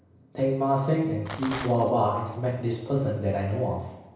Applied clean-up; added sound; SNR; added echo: none; Rattle; 11 dB; reverberation time 0.9 s.